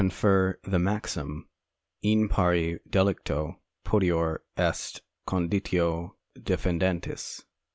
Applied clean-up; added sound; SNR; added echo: none; none; none; none.